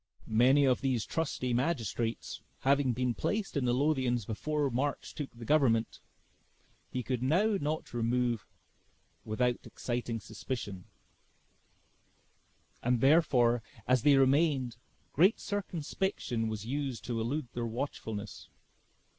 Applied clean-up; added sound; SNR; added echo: none; none; none; none.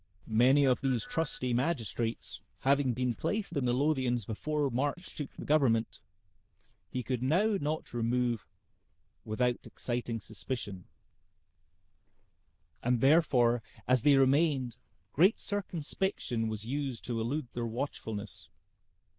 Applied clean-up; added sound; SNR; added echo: neural diffusion model UNIVERSE++.